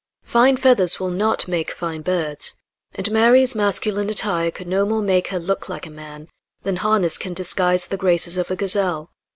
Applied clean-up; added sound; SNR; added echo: none; none; none; none.